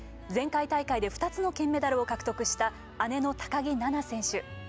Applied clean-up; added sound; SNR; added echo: none; none; none; none.